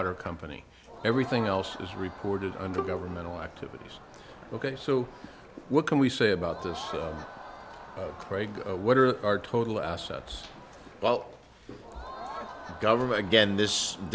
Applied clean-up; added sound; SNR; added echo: none; Crowd + Bowed string instrument; 14 dB; none.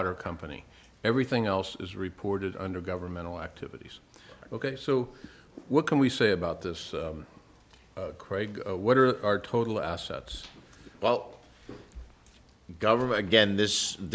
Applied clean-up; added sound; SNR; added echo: none; none; none; none.